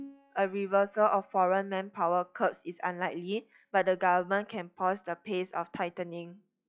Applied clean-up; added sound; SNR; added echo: classical method log-MMSE.